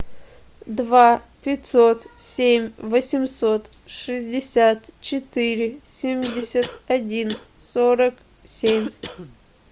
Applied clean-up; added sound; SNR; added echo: none; Cough; 15 dB; none.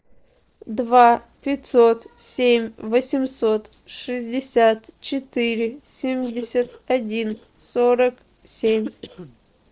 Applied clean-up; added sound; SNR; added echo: neural separator model SepFormer DNS4.